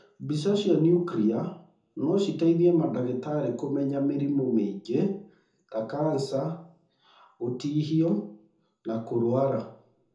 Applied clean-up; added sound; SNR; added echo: none; none; none; reverberation time 0.5 s.